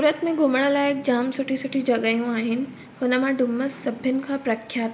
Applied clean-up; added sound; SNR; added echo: none; none; none; none.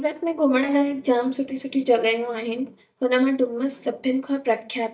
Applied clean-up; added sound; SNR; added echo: neural mask model DeepFilterNet 3.